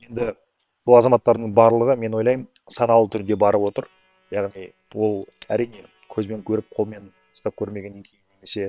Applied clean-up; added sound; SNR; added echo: neural separator model SepFormer WHAM!.